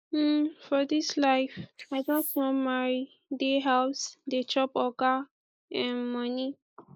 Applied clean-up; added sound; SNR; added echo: neural mask model Resemble Enhance denoiser.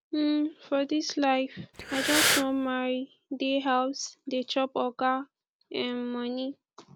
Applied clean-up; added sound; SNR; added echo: none; Breathing; -2 dB; none.